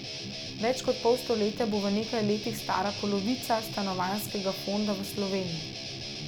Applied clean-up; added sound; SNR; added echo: none; Guitar; 7 dB; none.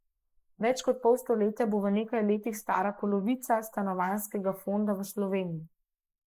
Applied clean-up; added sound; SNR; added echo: neural mask model Resemble Enhance denoiser.